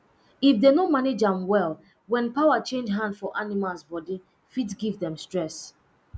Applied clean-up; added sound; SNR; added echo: none; none; none; none.